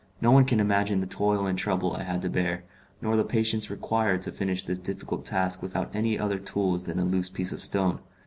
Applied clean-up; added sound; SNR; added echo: none; none; none; none.